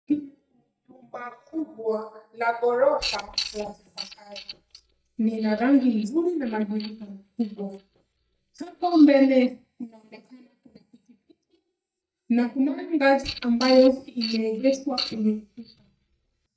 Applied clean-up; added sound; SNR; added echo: neural mask model DeepFilterNet 3.